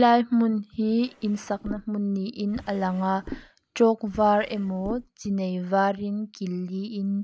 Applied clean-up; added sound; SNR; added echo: neural mask model Resemble Enhance denoiser.